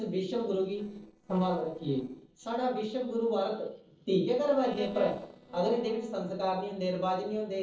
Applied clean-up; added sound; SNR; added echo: neural separator model SepFormer DNS4.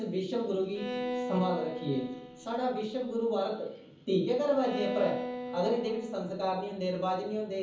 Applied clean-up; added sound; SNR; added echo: none; Bowed string instrument; 8 dB; reverberation time 0.7 s.